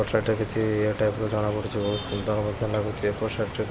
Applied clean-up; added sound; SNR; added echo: none; Stream / Trickle, dribble; 12 dB; none.